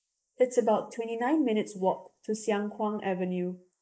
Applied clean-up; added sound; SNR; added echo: neural mask model Resemble Enhance denoiser.